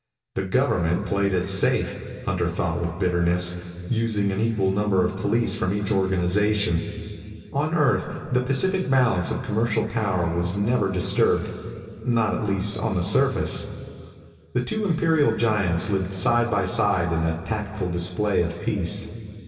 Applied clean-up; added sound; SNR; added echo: none; none; none; reverberation time 2.6 s.